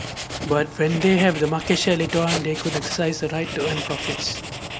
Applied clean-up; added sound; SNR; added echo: none; Writing; 8 dB; none.